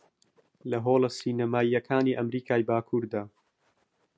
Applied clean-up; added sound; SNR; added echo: none; none; none; none.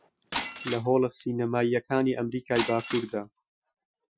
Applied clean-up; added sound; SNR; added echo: classical method Wiener filter.